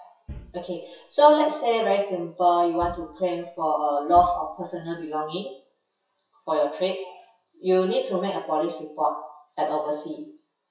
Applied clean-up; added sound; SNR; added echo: classical method WPE with log-MMSE.